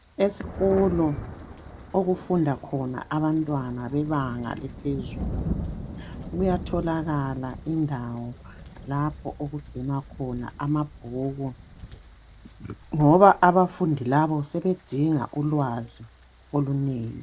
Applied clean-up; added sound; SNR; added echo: none; Thunder; 12 dB; none.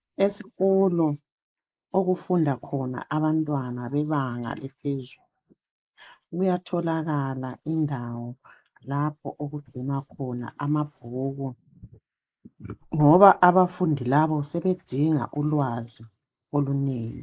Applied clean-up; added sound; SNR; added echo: neural mask model Resemble Enhance denoiser.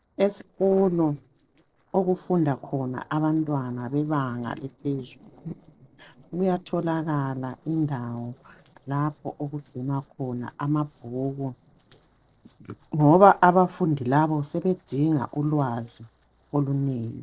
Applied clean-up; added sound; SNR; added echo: neural separator model SepFormer DNS4.